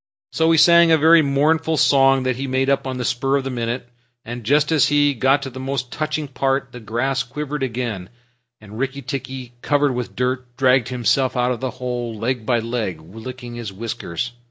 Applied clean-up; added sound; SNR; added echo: none; none; none; none.